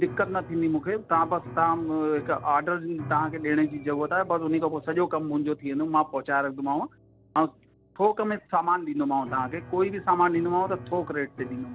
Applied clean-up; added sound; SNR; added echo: none; Piano; 17 dB; none.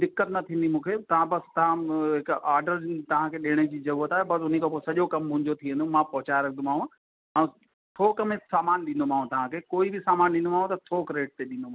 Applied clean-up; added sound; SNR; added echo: none; none; none; none.